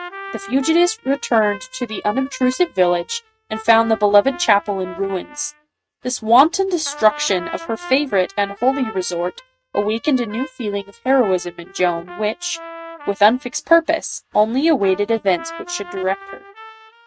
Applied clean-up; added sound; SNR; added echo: neural mask model RNNoise.